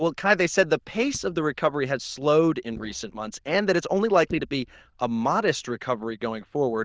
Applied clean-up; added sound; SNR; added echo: neural diffusion model UNIVERSE++.